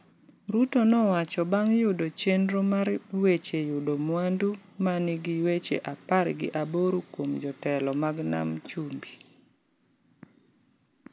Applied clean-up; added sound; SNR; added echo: none; none; none; none.